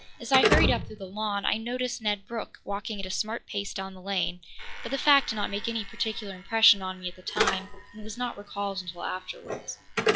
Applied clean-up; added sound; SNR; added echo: classical method log-MMSE.